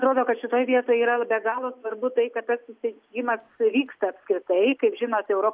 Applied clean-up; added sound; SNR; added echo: none; none; none; none.